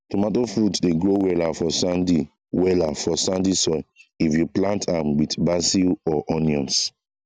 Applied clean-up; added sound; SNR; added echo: none; none; none; none.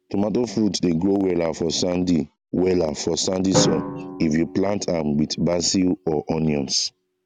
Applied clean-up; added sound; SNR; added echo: none; Drum; 11 dB; none.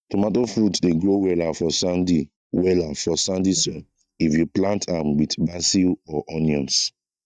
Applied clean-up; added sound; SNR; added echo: neural mask model DeepFilterNet 3.